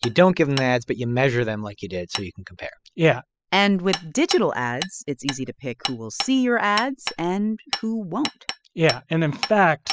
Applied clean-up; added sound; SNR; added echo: classical method spectral subtraction.